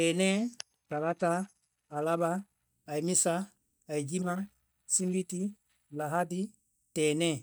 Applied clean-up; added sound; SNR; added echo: neural mask model DeepFilterNet 3.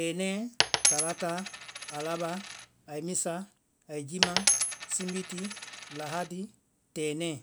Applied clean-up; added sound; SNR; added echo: none; Coin (dropping); -4 dB; none.